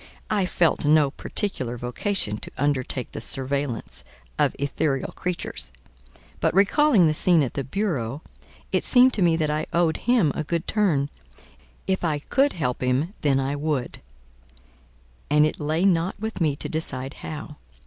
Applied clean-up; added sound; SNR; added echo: none; none; none; none.